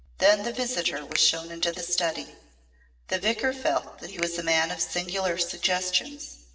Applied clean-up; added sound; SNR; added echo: none; Finger snapping; 16 dB; reverberation time 0.8 s.